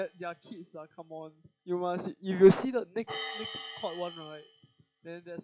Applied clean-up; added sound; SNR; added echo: classical method log-MMSE.